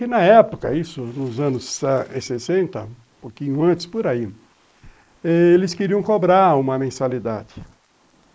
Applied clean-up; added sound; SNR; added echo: neural mask model Resemble Enhance denoiser.